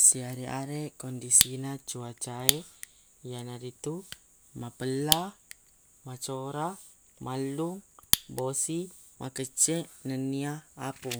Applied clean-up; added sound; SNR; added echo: none; Fire; 5 dB; none.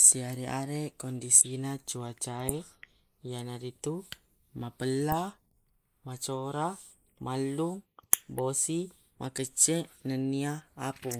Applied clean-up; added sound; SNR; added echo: neural mask model Resemble Enhance denoiser.